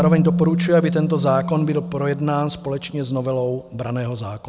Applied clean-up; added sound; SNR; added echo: none; Keyboard (musical); 4 dB; none.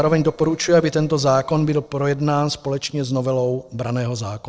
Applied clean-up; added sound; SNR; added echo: neural separator model SepFormer DNS4.